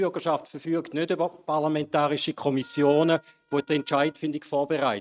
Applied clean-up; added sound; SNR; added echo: neural mask model RNNoise.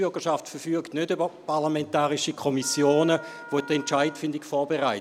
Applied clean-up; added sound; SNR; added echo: none; Wind instrument, woodwind instrument; 17 dB; none.